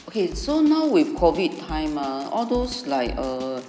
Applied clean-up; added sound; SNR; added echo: none; Drum kit; 15 dB; none.